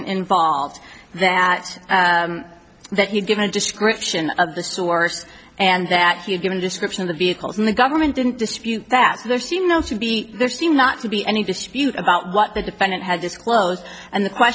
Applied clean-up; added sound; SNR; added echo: none; none; none; none.